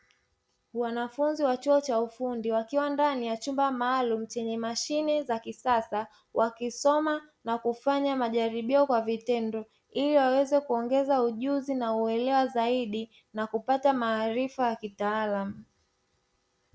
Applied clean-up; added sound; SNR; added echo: none; none; none; none.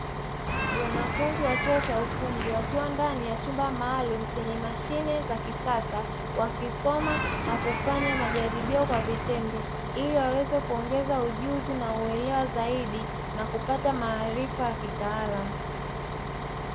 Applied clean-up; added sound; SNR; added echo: none; Bus + Human group actions; 1 dB; none.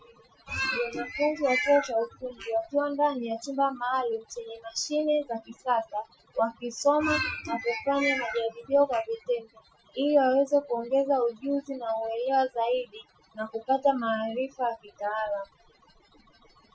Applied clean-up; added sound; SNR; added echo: classical method Wiener filter.